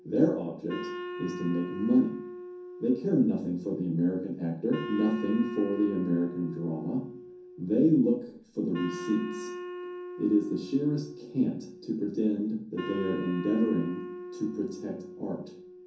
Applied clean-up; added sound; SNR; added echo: none; Wind instrument, woodwind instrument; 11 dB; reverberation time 0.6 s.